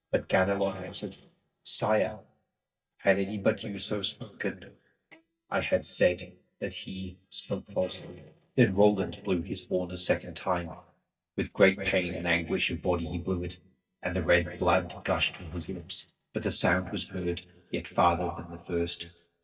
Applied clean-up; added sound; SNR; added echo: neural mask model DeepFilterNet 3.